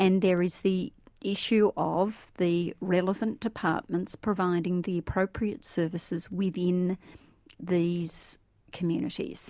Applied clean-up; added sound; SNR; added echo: none; none; none; none.